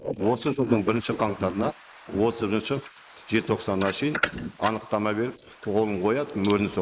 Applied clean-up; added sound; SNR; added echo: neural mask model Resemble Enhance denoiser.